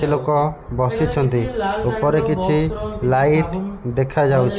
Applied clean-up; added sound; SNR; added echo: none; none; none; none.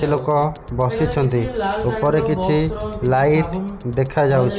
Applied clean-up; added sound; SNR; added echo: none; Tick-tock; 16 dB; none.